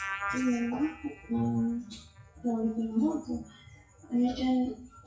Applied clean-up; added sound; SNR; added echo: classical method WPE with log-MMSE.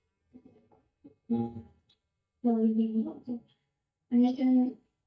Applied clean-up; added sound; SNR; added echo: neural mask model DeepFilterNet 3.